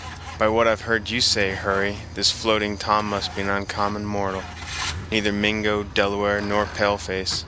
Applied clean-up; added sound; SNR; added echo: none; Truck; 12 dB; none.